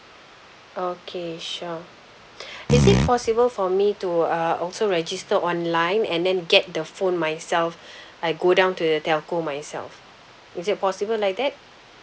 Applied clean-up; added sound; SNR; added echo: none; Fart; -4 dB; none.